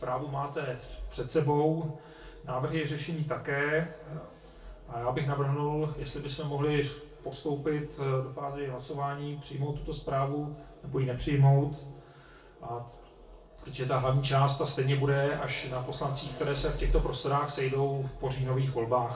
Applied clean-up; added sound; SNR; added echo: none; none; none; reverberation time 0.3 s.